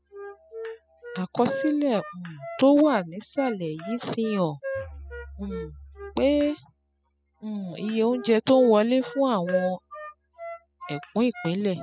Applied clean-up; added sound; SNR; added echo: classical method spectral subtraction.